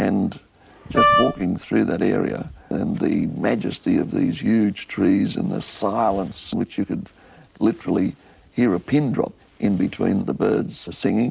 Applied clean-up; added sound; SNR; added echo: none; Wind instrument, woodwind instrument; -3 dB; none.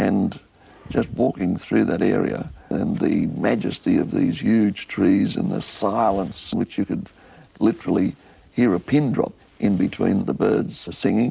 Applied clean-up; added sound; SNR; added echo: none; none; none; none.